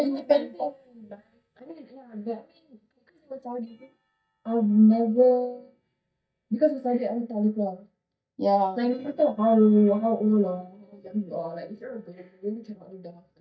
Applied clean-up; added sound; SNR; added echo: neural mask model DeepFilterNet 3.